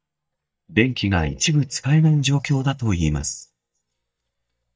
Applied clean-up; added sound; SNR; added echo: neural mask model DeepFilterNet 3.